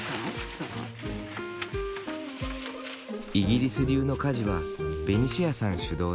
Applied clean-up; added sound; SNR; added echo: none; none; none; none.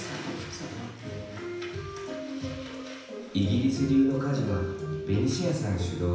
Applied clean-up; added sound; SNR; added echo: none; none; none; reverberation time 0.9 s.